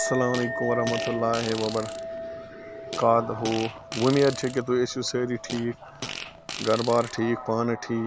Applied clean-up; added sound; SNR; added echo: none; Chink, clink + Fart; 9 dB; none.